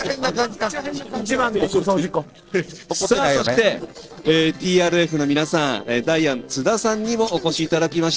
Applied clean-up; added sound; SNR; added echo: neural separator model SepFormer DNS4.